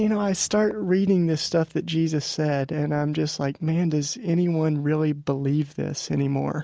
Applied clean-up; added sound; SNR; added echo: none; none; none; none.